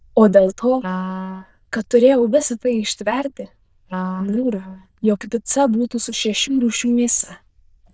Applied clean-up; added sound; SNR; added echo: neural diffusion model UNIVERSE++.